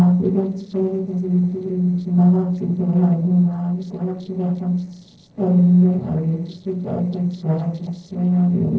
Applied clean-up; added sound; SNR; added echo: neural separator model SepFormer DNS4.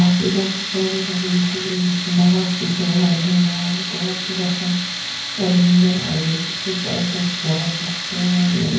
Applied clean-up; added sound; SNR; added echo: none; Tools; 7 dB; reverberation time 0.9 s.